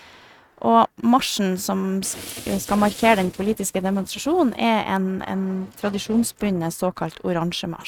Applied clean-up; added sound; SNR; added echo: neural mask model RNNoise.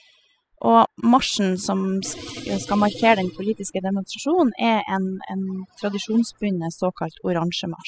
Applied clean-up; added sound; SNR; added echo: classical method spectral subtraction.